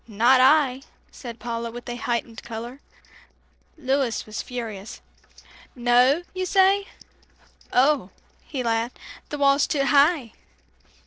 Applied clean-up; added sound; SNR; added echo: neural separator model SepFormer DNS4.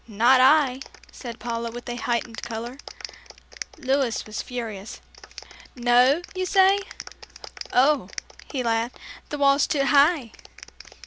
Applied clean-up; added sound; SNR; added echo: none; Clapping; 17 dB; none.